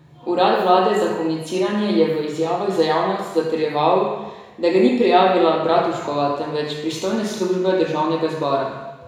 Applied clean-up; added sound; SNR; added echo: none; none; none; reverberation time 1.0 s.